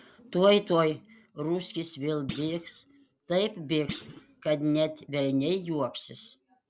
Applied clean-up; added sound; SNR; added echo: none; Thump, thud; 16 dB; none.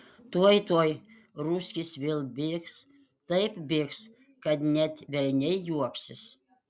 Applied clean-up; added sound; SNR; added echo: none; none; none; none.